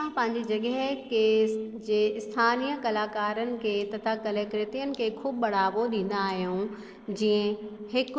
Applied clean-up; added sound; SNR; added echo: neural separator model SepFormer DNS4.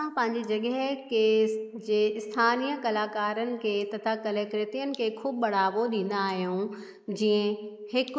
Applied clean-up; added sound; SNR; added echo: neural mask model Resemble Enhance denoiser.